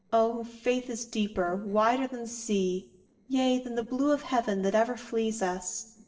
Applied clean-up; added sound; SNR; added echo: neural separator model SepFormer DNS4.